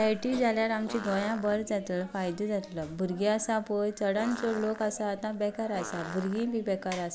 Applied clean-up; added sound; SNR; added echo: none; Fart; 14 dB; none.